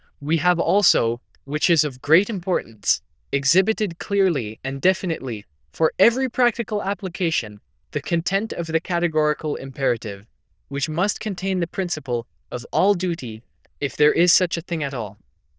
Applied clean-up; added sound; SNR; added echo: neural diffusion model UNIVERSE++.